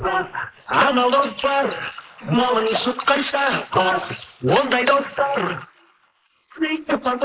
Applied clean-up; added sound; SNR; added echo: neural mask model Resemble Enhance denoiser.